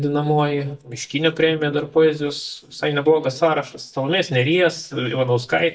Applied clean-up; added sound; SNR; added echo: neural mask model DeepFilterNet 3.